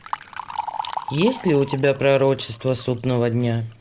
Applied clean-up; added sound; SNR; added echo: none; Liquid; 12 dB; none.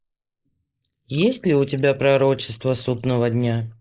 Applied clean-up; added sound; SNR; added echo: neural mask model Resemble Enhance denoiser.